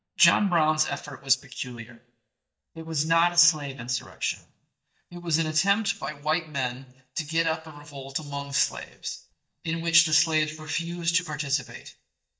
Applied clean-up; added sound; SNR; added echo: neural mask model DeepFilterNet 3.